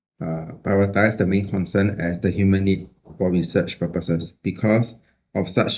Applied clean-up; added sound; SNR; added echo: neural mask model DeepFilterNet 3.